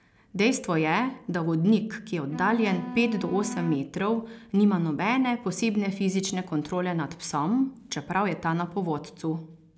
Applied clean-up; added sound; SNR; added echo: none; Wind instrument, woodwind instrument; 12 dB; none.